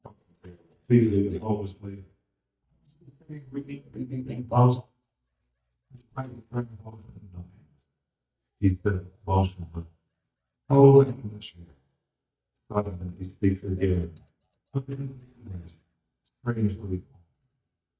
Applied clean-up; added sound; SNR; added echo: neural mask model DeepFilterNet 3.